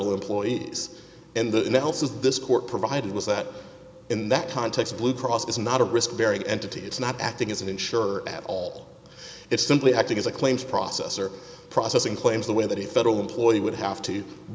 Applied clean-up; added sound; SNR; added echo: none; none; none; none.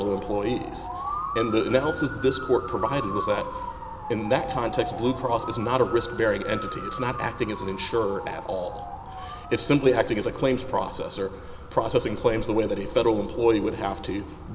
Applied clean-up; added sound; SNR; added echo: none; Motor vehicle (road) / Siren; 10 dB; none.